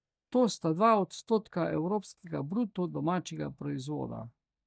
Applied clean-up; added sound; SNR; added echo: neural mask model DeepFilterNet 3.